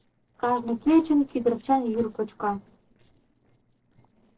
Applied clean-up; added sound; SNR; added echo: neural separator model SepFormer DNS4.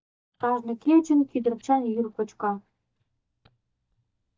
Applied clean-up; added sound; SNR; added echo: neural mask model DeepFilterNet 3.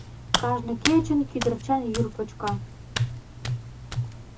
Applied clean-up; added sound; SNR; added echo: none; Hands; 3 dB; reverberation time 0.2 s.